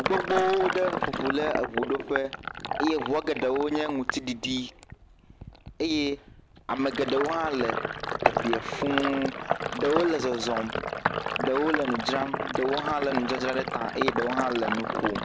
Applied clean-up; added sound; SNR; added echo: none; Sink (filling or washing); 3 dB; none.